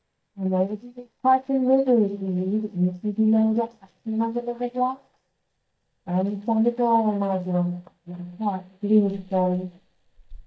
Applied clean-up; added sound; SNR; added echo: neural mask model DeepFilterNet 3.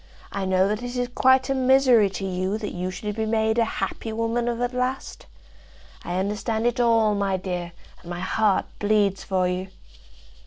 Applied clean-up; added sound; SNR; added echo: none; none; none; none.